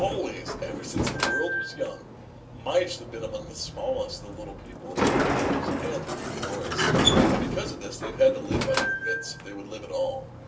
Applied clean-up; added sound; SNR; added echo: none; Sliding door; -3 dB; reverberation time 0.3 s.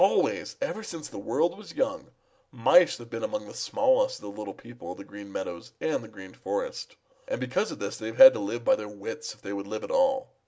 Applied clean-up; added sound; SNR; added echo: none; none; none; none.